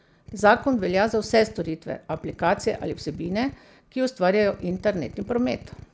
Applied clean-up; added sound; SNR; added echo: none; Drill; 18 dB; none.